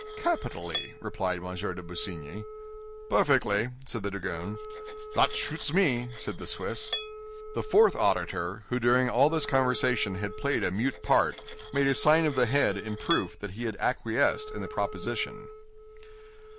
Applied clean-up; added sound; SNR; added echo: none; Cutlery, silverware + Wind instrument, woodwind instrument; 12 dB; none.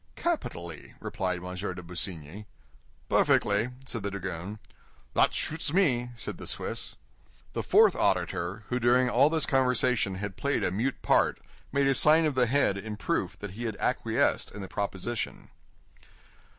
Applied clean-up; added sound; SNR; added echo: none; none; none; none.